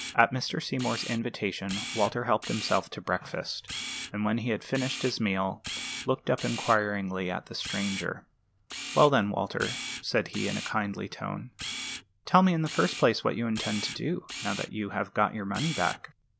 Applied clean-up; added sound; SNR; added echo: none; Camera; 11 dB; none.